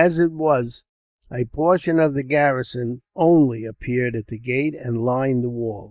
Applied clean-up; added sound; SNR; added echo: neural mask model Resemble Enhance denoiser.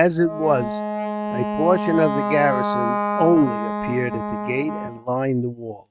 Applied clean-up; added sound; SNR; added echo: neural mask model RNNoise.